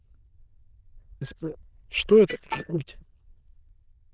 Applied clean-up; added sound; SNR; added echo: neural diffusion model UNIVERSE++.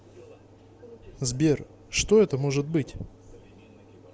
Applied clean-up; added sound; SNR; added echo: none; none; none; none.